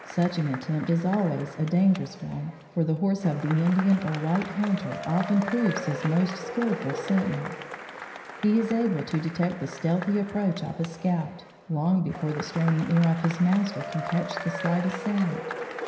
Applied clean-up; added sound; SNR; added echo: none; Applause / Crowd / Cheering; 11 dB; reverberation time 0.9 s.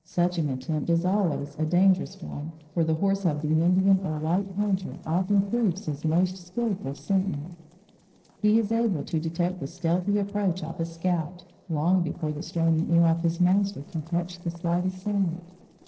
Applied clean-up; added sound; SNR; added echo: neural separator model SepFormer DNS4.